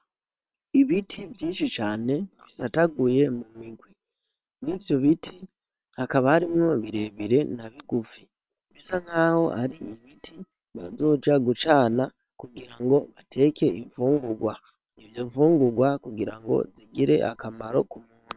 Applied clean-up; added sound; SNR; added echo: neural separator model SepFormer WHAM!.